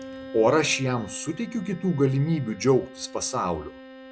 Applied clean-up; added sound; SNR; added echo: none; Bowed string instrument; 17 dB; none.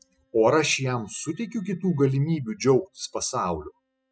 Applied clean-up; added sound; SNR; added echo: classical method spectral subtraction.